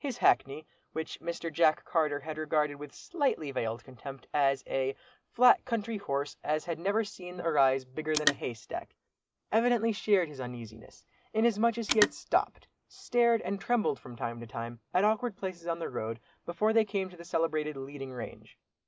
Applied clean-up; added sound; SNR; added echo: neural mask model Resemble Enhance denoiser.